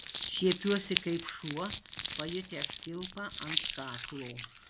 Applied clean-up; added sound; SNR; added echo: none; Crumpling, crinkling; -3 dB; none.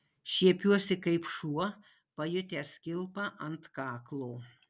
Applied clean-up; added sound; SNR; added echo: none; none; none; none.